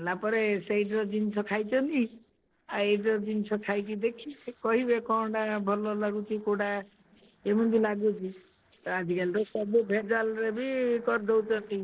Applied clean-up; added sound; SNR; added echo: neural separator model SepFormer DNS4.